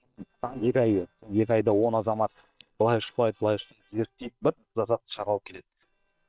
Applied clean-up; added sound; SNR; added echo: neural separator model SepFormer WHAM!.